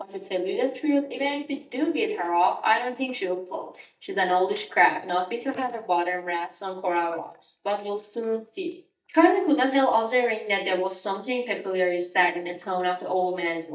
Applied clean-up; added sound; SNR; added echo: neural mask model DeepFilterNet 3.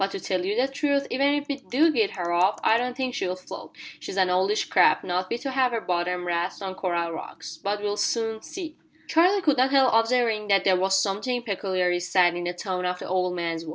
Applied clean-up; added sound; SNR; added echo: none; none; none; none.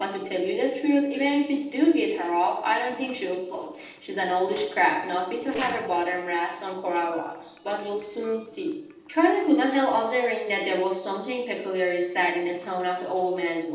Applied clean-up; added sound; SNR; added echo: neural separator model SepFormer DNS4.